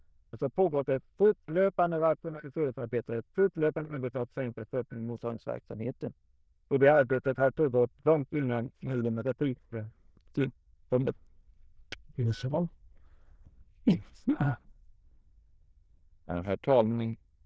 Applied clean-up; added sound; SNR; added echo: neural diffusion model UNIVERSE++.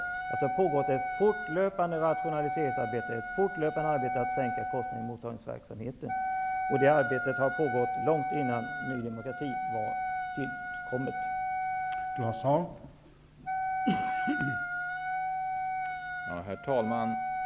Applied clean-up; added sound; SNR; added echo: none; Wind instrument, woodwind instrument; 2 dB; none.